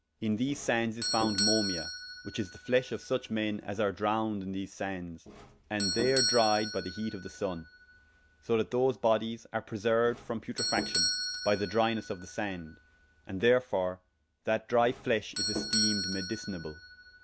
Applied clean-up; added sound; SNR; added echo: none; Doorbell; 6 dB; none.